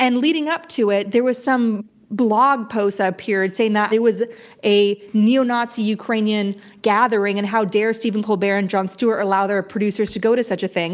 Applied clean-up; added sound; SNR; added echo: none; none; none; none.